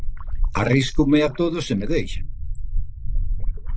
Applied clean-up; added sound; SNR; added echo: neural mask model Resemble Enhance denoiser.